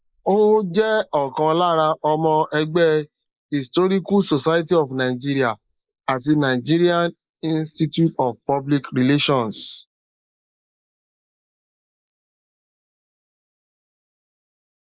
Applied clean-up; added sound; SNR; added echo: neural mask model Resemble Enhance denoiser.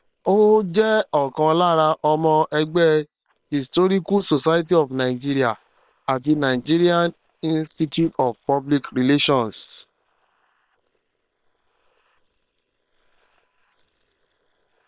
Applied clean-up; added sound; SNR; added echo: neural separator model SepFormer WHAM!.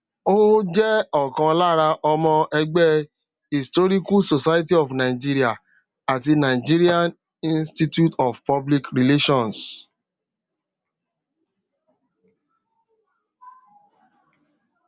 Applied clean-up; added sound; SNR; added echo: none; none; none; none.